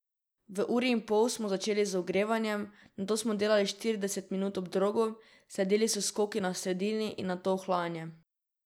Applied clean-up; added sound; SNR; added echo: none; none; none; none.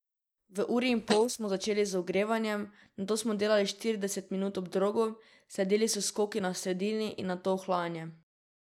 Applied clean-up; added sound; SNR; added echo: neural mask model DeepFilterNet 3.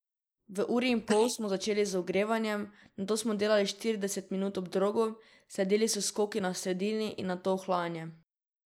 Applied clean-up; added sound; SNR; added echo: neural mask model Resemble Enhance denoiser.